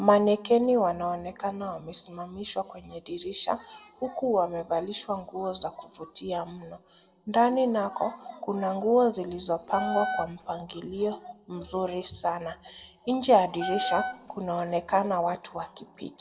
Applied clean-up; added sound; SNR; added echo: none; Wind instrument, woodwind instrument; 5 dB; reverberation time 1.8 s.